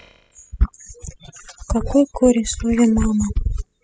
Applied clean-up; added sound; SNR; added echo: classical method spectral subtraction.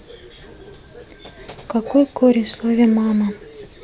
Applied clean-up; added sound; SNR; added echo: none; none; none; none.